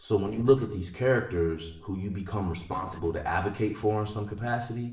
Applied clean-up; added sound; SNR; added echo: neural separator model SepFormer DNS4.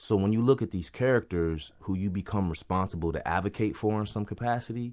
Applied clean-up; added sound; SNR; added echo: none; none; none; none.